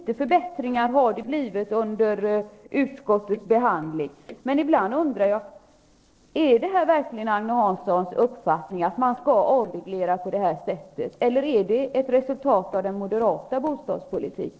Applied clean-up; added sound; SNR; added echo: neural separator model SepFormer DNS4.